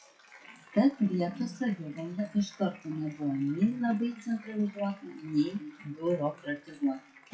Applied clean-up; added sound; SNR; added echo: classical method WPE with log-MMSE.